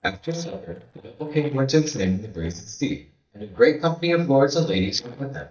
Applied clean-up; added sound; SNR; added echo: neural mask model DeepFilterNet 3.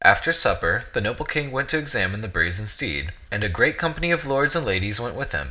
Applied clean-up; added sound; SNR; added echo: none; none; none; none.